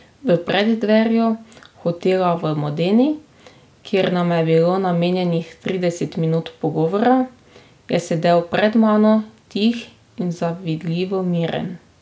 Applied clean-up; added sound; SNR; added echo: none; none; none; none.